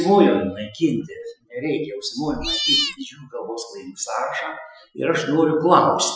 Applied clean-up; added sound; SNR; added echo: classical method Wiener filter.